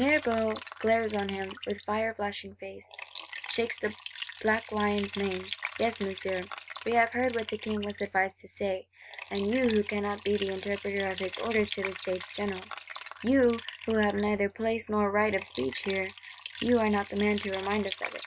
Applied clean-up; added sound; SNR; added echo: none; Liquid; 13 dB; none.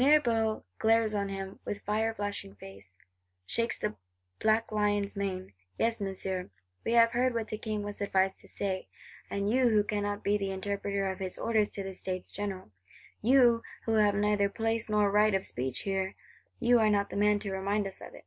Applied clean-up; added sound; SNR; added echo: none; none; none; none.